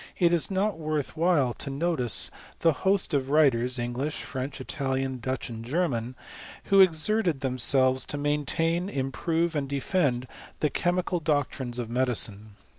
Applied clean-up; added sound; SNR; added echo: none; none; none; none.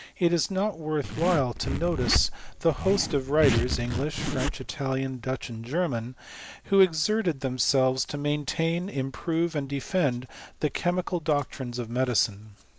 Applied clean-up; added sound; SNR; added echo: none; Zipper (clothing); 3 dB; none.